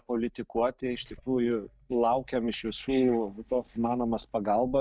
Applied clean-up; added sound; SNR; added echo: neural mask model DeepFilterNet 3.